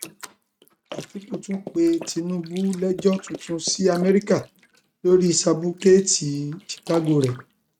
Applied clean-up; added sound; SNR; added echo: neural mask model RNNoise.